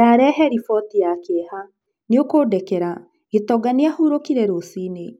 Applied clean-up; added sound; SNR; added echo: none; none; none; none.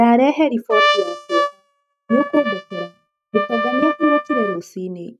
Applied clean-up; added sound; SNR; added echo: neural mask model RNNoise.